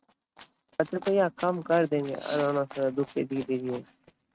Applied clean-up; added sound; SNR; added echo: neural mask model RNNoise.